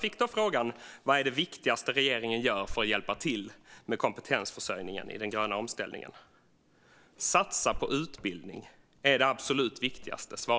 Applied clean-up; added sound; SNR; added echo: none; Drawer open or close; 17 dB; none.